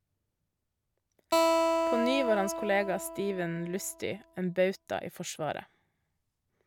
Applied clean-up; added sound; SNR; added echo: none; Acoustic guitar; -2 dB; none.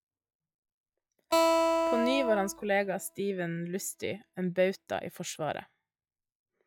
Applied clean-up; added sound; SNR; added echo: classical method log-MMSE.